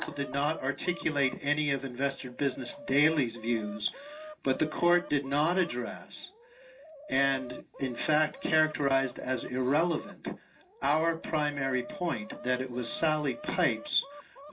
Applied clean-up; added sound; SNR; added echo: none; Chicken, rooster; 17 dB; reverberation time 0.2 s.